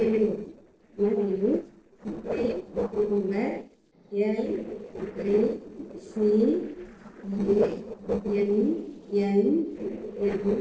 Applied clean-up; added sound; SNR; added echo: neural separator model SepFormer DNS4.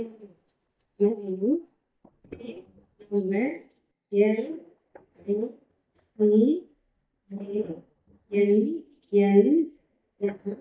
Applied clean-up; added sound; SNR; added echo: neural mask model DeepFilterNet 3.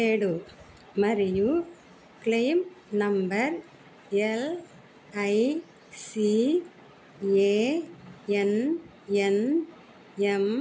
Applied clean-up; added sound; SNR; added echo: none; none; none; none.